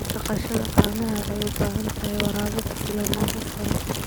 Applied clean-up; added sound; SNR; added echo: none; Fire; -4 dB; none.